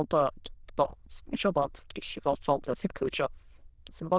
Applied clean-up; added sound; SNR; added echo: neural diffusion model UNIVERSE++.